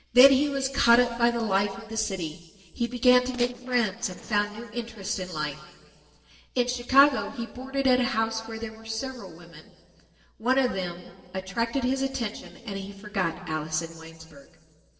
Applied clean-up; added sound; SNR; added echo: neural separator model SepFormer DNS4.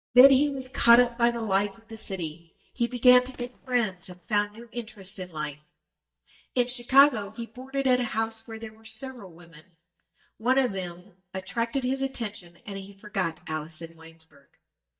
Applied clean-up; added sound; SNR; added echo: neural mask model DeepFilterNet 3.